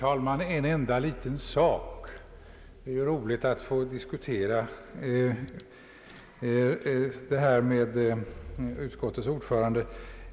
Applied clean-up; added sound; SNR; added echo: none; Rattle / Engine starting / Car; 18 dB; none.